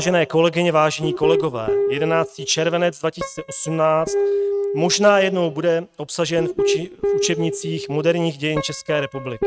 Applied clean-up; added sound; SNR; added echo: neural mask model RNNoise.